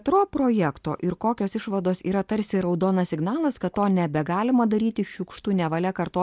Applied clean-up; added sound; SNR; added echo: none; none; none; none.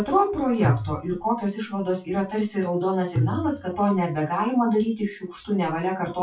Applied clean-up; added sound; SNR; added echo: classical method WPE with log-MMSE.